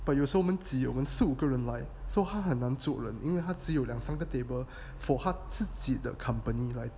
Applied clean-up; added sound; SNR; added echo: none; none; none; none.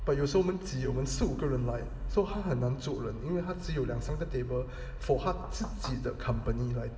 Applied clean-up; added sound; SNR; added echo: none; Knock / Wood; 14 dB; reverberation time 2.7 s.